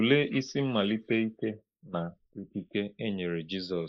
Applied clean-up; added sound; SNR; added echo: neural mask model Resemble Enhance denoiser.